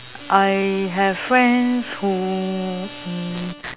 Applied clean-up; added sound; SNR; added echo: none; Bowed string instrument; 18 dB; none.